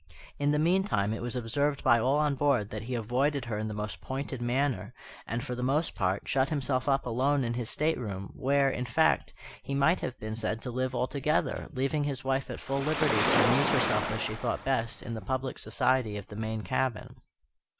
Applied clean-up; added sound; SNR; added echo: none; Waves, surf; 1 dB; none.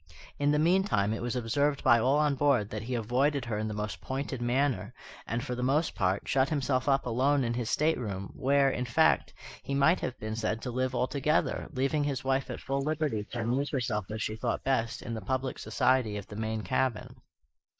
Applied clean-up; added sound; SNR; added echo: neural mask model Resemble Enhance denoiser.